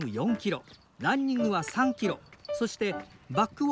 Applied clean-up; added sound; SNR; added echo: none; none; none; none.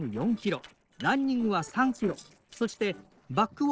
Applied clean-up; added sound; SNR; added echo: neural separator model SepFormer DNS4.